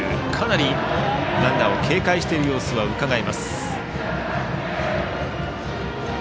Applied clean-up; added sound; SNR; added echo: none; none; none; none.